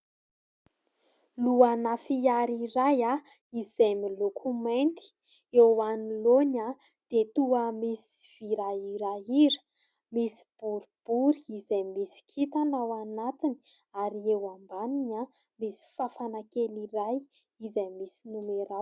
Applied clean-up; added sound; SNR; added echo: none; none; none; none.